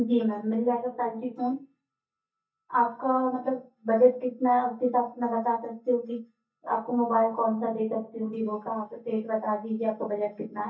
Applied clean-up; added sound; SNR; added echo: neural mask model DeepFilterNet 3.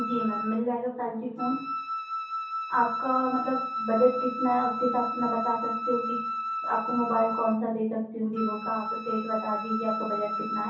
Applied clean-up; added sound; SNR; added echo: none; Wind instrument, woodwind instrument; 3 dB; reverberation time 0.6 s.